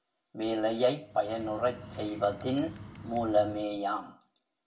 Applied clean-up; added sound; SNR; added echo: none; Bird; 14 dB; reverberation time 0.2 s.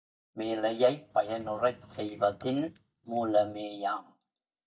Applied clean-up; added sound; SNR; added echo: neural mask model DeepFilterNet 3.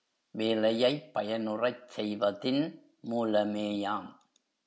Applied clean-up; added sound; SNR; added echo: none; none; none; none.